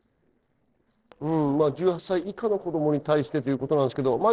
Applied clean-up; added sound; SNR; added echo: neural separator model SepFormer DNS4.